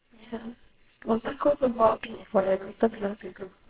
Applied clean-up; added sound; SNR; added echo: neural separator model SepFormer WHAMR!.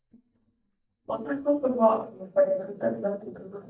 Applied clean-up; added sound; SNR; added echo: neural mask model DeepFilterNet 3.